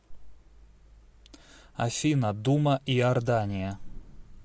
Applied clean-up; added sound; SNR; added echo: none; none; none; none.